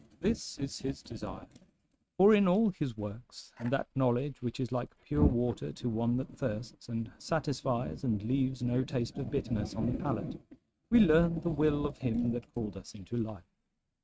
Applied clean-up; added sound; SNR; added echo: neural mask model RNNoise.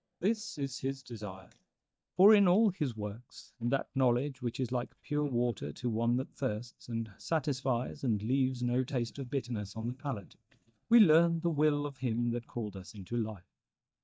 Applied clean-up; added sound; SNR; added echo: neural mask model DeepFilterNet 3.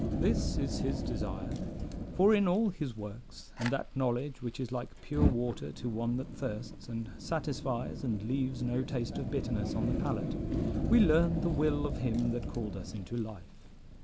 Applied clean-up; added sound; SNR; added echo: none; Fire; 3 dB; none.